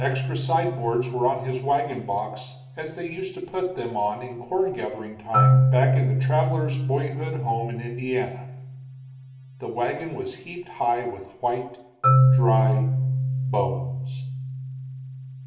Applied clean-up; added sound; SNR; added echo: none; Marimba, xylophone; -3 dB; reverberation time 0.8 s.